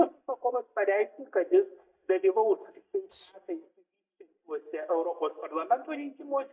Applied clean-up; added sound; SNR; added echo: neural mask model DeepFilterNet 3.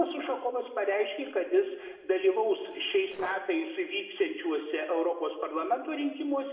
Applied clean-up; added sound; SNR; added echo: neural separator model SepFormer DNS4.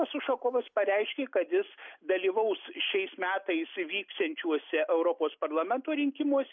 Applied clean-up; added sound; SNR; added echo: none; none; none; none.